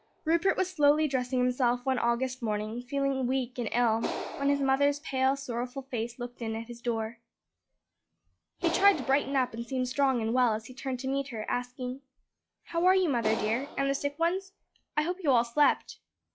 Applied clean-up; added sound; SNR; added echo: classical method log-MMSE.